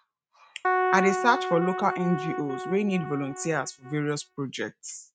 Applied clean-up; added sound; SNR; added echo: neural mask model RNNoise.